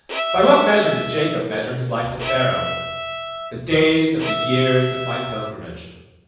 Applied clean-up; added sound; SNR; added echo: none; Bowed string instrument; 7 dB; reverberation time 1.1 s.